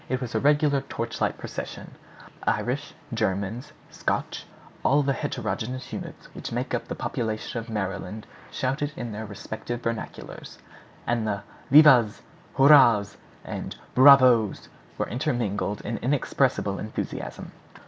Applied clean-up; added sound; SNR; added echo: none; none; none; none.